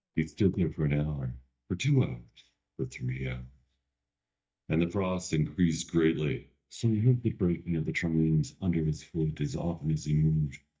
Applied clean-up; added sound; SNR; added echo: neural mask model DeepFilterNet 3.